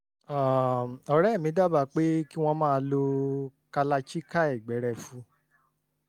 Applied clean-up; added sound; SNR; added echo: none; none; none; none.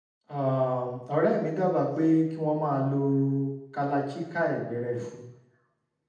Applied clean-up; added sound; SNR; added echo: none; none; none; reverberation time 0.8 s.